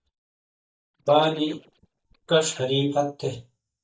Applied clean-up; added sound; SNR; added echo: neural mask model DeepFilterNet 3.